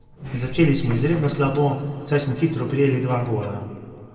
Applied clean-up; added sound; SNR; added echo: none; Sliding door; 14 dB; reverberation time 2.2 s.